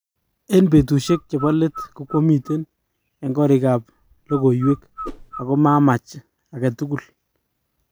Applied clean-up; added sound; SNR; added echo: none; Whoosh, swoosh, swish + Bird; 16 dB; none.